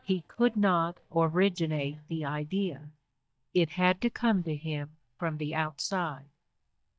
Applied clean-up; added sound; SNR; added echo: neural mask model DeepFilterNet 3.